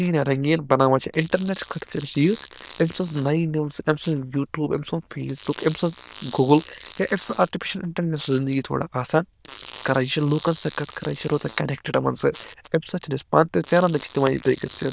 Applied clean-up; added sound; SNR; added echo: neural diffusion model UNIVERSE++.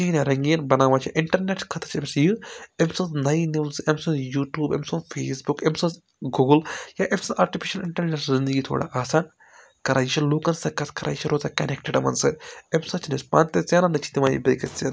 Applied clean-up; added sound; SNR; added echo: none; none; none; none.